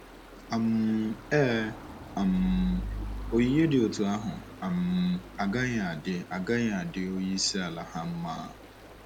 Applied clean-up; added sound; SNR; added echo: none; Stream; 12 dB; none.